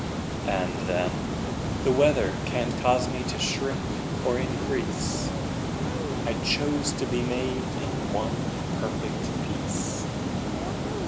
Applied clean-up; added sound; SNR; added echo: none; Water; -1 dB; none.